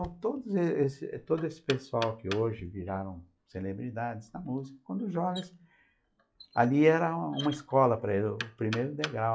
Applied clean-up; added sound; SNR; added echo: classical method log-MMSE.